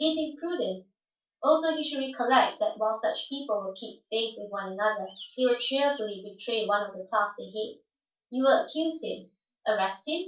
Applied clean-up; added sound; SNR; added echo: neural separator model SepFormer DNS4.